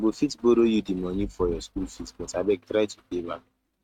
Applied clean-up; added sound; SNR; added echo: neural mask model RNNoise.